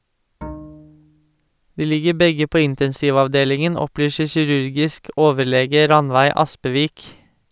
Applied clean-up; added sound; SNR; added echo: none; Bowed string instrument; 19 dB; none.